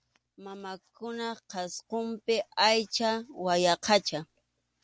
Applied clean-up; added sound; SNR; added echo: none; none; none; none.